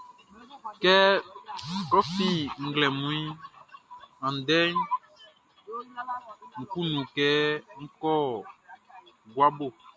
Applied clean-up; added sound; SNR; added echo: none; none; none; none.